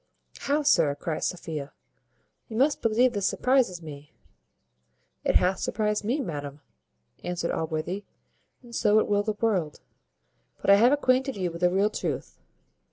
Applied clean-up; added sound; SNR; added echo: none; none; none; none.